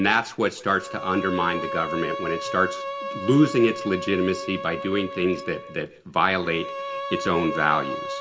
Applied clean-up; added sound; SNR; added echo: none; Bowed string instrument; 8 dB; reverberation time 0.7 s.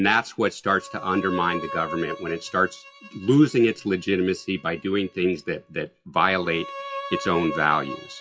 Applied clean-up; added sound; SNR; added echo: classical method WPE with log-MMSE.